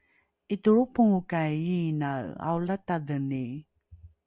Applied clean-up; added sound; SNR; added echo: none; none; none; none.